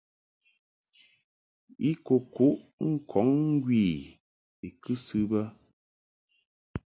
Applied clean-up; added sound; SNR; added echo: none; none; none; none.